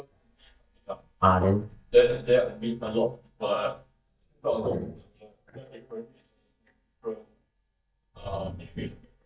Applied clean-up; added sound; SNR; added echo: neural mask model DeepFilterNet 3.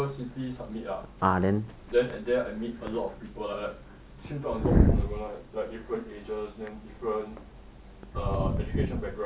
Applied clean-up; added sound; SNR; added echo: none; none; none; none.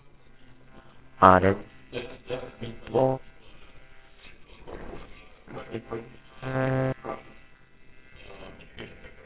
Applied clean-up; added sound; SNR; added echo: neural separator model SepFormer WHAMR!.